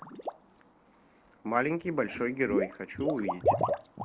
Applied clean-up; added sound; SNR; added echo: none; Water / Liquid; 0 dB; none.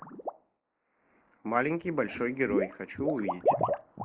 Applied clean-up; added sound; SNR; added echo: neural mask model Resemble Enhance denoiser.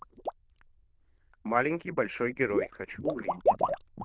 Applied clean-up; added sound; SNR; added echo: neural diffusion model UNIVERSE++.